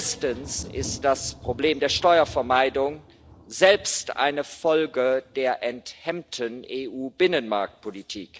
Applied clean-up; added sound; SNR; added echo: none; Thunder; 19 dB; none.